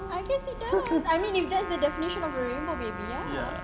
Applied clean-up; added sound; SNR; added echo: none; Trumpet; 11 dB; none.